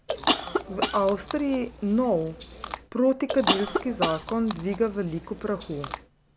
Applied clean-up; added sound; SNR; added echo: none; Chewing, mastication / Cough; 4 dB; none.